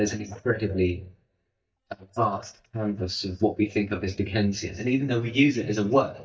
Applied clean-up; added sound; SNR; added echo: neural mask model DeepFilterNet 3.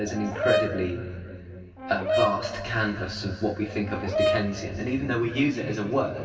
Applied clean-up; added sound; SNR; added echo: none; Brass instrument; 2 dB; reverberation time 2.5 s.